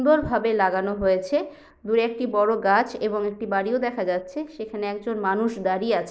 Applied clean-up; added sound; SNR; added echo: none; none; none; none.